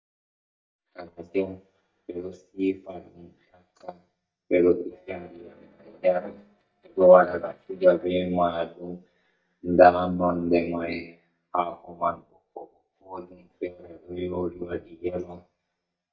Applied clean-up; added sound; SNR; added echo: neural mask model DeepFilterNet 3.